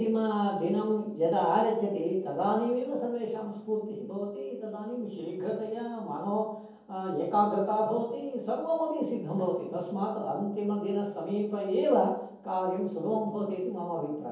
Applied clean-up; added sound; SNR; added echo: none; none; none; reverberation time 0.7 s.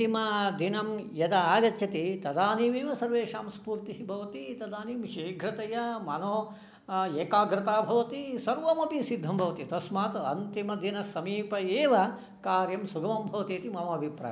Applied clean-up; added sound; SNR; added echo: none; none; none; none.